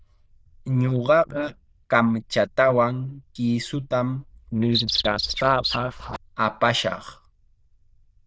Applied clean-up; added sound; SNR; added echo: neural diffusion model UNIVERSE++.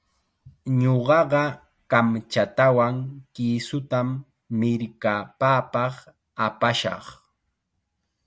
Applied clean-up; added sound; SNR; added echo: none; none; none; none.